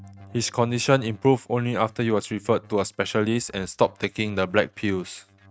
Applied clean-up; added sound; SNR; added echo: neural mask model RNNoise.